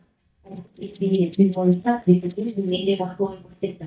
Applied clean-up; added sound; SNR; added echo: neural mask model DeepFilterNet 3.